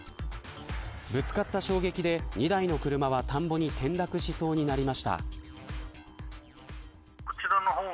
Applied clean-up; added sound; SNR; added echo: none; none; none; none.